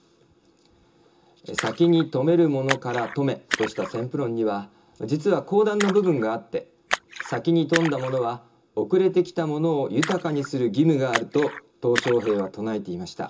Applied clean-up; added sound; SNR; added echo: none; Splash, splatter; 11 dB; reverberation time 0.2 s.